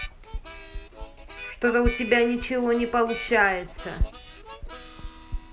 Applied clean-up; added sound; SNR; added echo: none; Harmonica; 15 dB; none.